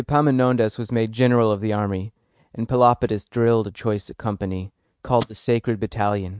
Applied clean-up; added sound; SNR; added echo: neural mask model RNNoise.